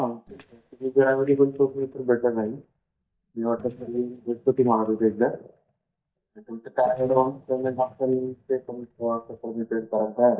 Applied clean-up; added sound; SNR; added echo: neural mask model DeepFilterNet 3.